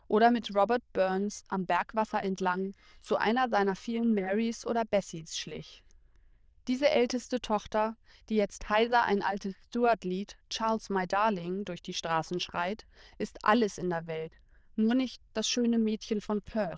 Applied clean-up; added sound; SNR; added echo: neural diffusion model UNIVERSE++.